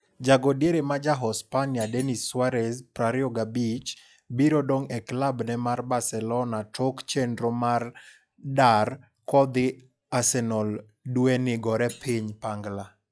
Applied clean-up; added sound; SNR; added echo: classical method log-MMSE.